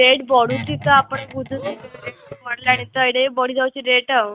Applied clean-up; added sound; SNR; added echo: neural mask model RNNoise.